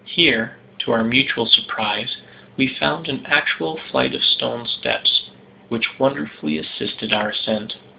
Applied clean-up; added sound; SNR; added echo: none; none; none; none.